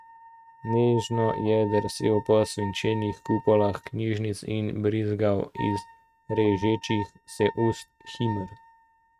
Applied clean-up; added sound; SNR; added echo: neural mask model RNNoise.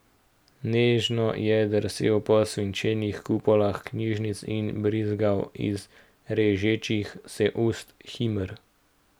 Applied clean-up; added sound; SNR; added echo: none; none; none; none.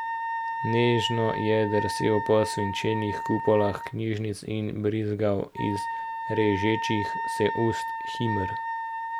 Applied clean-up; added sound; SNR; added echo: none; Wind instrument, woodwind instrument; 5 dB; none.